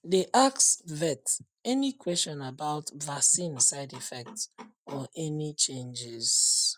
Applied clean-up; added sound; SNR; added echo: none; none; none; none.